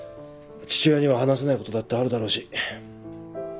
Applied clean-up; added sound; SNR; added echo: none; none; none; none.